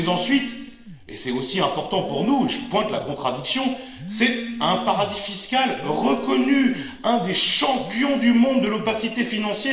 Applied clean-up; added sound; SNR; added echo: neural separator model SepFormer DNS4.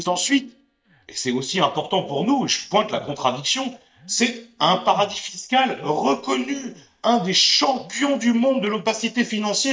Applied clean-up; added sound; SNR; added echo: neural mask model DeepFilterNet 3.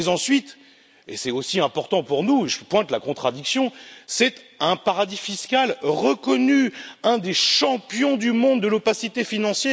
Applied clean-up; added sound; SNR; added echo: none; none; none; none.